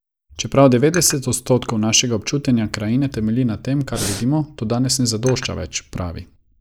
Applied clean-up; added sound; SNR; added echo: neural mask model Resemble Enhance denoiser.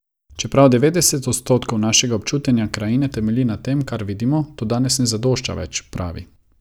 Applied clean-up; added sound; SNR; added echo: none; none; none; none.